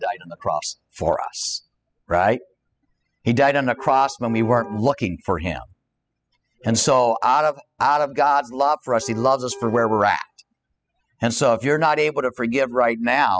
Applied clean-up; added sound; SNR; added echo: classical method spectral subtraction.